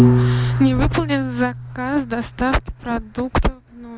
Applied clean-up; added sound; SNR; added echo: none; Piano; 0 dB; none.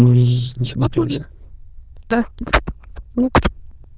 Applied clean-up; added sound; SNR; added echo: neural diffusion model UNIVERSE++.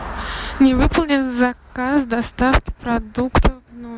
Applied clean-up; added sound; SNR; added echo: none; none; none; none.